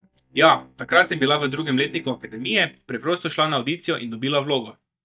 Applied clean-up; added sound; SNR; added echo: neural mask model DeepFilterNet 3.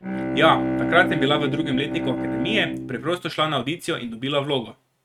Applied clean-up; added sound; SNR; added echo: neural mask model RNNoise.